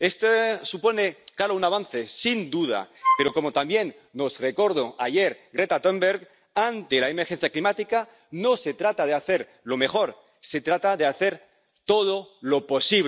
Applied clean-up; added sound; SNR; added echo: none; Wind instrument, woodwind instrument; 0 dB; none.